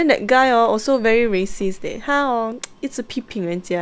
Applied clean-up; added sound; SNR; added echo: none; Squeak; 14 dB; none.